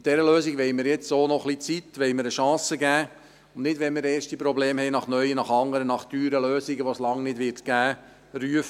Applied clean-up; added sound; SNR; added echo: none; none; none; none.